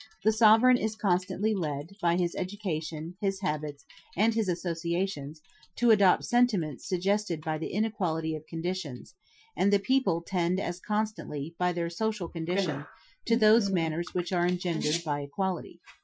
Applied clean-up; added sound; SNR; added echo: classical method Wiener filter.